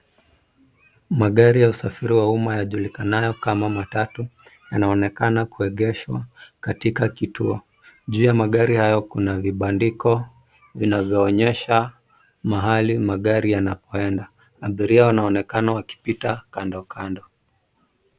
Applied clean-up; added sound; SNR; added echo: none; none; none; none.